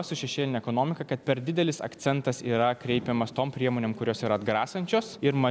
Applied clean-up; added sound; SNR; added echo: none; none; none; none.